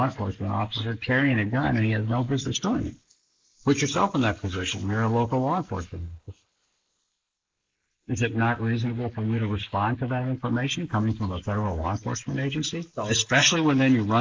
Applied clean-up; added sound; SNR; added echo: neural mask model Resemble Enhance denoiser.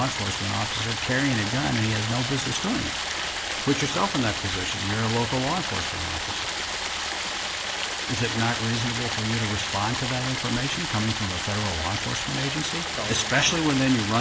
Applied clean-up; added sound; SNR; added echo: none; Stream; 2 dB; none.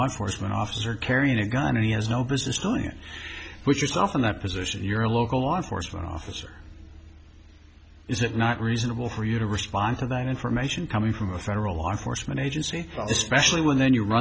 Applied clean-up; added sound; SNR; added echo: none; none; none; none.